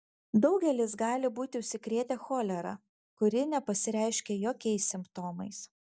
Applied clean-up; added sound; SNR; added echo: none; none; none; none.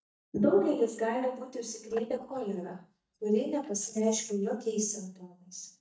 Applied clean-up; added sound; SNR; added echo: neural mask model DeepFilterNet 3.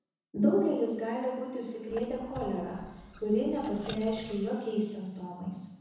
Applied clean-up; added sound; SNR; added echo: none; Squeak; 14 dB; reverberation time 1.1 s.